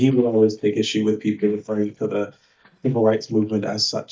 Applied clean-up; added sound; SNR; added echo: neural mask model DeepFilterNet 3.